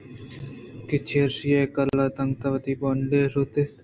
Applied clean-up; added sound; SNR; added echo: none; none; none; none.